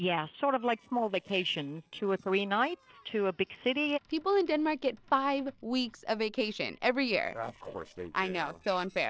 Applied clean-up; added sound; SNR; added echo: neural separator model SepFormer DNS4.